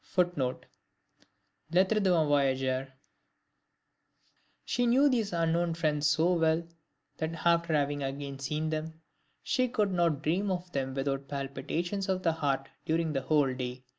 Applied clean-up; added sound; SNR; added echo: none; none; none; none.